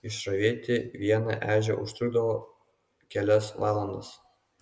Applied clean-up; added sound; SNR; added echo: none; none; none; none.